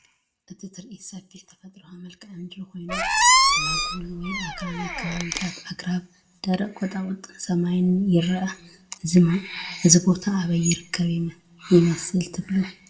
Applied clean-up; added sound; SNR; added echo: none; Squeak; -2 dB; reverberation time 0.3 s.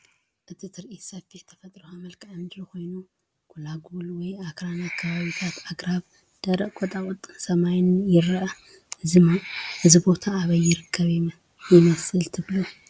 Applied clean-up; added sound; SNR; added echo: none; none; none; none.